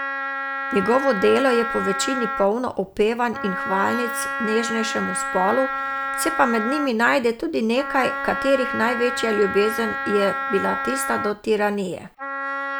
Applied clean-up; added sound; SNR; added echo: none; Wind instrument, woodwind instrument; 5 dB; none.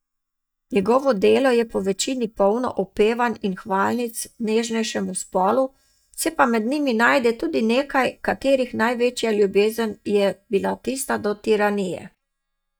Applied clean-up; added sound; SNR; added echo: neural mask model DeepFilterNet 3.